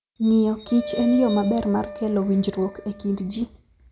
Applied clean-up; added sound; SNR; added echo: none; Wind instrument, woodwind instrument; 13 dB; none.